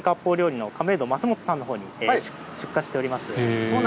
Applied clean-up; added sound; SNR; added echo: none; none; none; none.